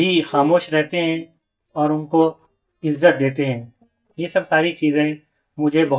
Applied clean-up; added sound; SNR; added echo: neural mask model DeepFilterNet 3.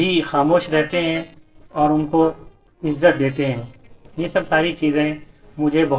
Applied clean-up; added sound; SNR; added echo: neural separator model SepFormer DNS4.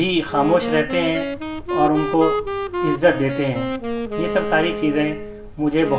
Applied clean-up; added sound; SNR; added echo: none; Wind instrument, woodwind instrument; 5 dB; reverberation time 0.1 s.